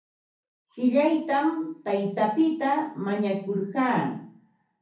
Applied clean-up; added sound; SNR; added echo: none; none; none; reverberation time 0.6 s.